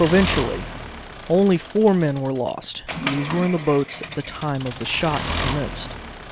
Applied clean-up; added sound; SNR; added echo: none; Accelerating, revving, vroom / Mechanisms; 8 dB; none.